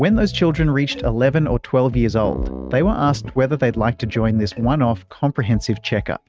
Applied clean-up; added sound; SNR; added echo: neural mask model RNNoise.